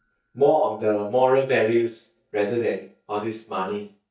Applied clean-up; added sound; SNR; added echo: neural mask model DeepFilterNet 3.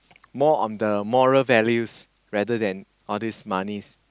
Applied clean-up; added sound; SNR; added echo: none; none; none; none.